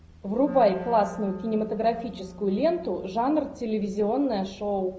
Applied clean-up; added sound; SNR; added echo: none; Wind instrument, woodwind instrument; 16 dB; none.